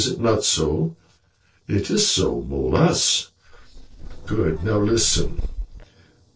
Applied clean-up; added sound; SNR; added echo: neural separator model SepFormer DNS4.